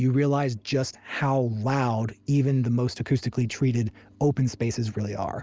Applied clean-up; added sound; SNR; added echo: none; none; none; none.